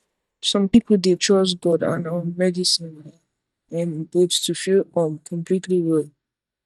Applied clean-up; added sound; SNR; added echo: neural mask model DeepFilterNet 3.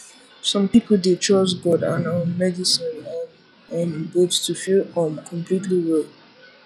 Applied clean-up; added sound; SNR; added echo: classical method log-MMSE.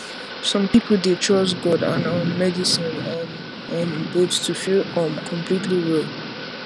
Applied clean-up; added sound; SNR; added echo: none; Thunder / Rain; 8 dB; none.